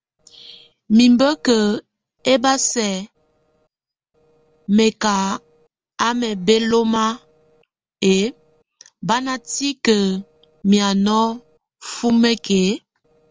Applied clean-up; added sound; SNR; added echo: neural separator model SepFormer DNS4.